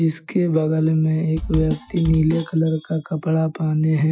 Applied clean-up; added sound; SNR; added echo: classical method Wiener filter.